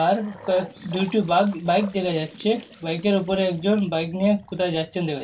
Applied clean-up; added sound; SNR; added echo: none; Trickle, dribble / Bathtub (filling or washing) / Sink (filling or washing) / Gurgling; 19 dB; reverberation time 0.2 s.